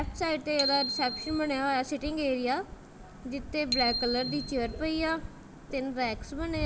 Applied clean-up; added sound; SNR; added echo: none; Bicycle bell; 7 dB; none.